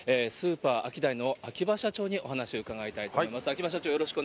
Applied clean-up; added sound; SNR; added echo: none; none; none; none.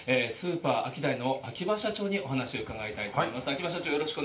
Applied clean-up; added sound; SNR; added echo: none; none; none; reverberation time 0.3 s.